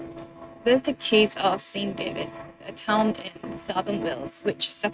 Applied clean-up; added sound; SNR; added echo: neural mask model RNNoise.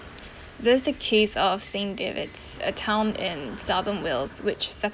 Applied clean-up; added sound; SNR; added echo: none; none; none; none.